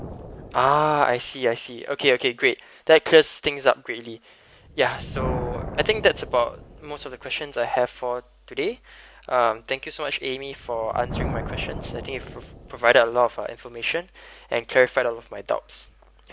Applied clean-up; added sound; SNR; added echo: none; Thunder; 14 dB; none.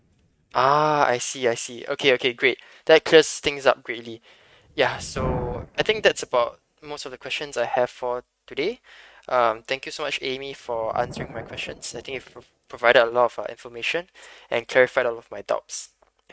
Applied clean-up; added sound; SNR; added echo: neural mask model RNNoise.